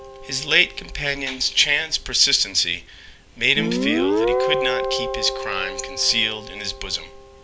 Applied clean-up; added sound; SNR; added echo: none; Guitar; 3 dB; none.